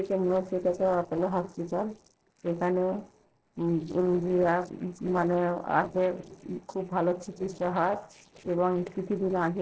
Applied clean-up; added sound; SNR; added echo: neural separator model SepFormer DNS4.